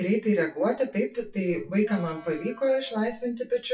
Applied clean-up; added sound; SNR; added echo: classical method WPE with log-MMSE.